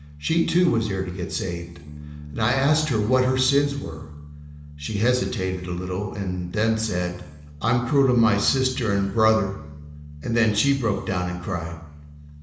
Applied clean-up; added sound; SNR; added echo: none; Bass guitar; 15 dB; reverberation time 0.9 s.